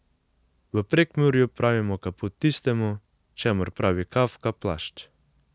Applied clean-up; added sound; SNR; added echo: none; none; none; none.